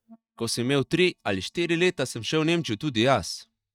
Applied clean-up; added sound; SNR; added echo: neural mask model DeepFilterNet 3.